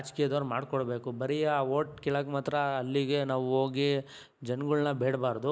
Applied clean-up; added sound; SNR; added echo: none; none; none; none.